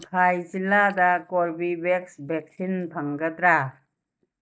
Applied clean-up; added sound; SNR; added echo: neural mask model DeepFilterNet 3.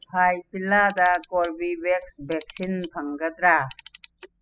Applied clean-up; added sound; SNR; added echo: classical method spectral subtraction.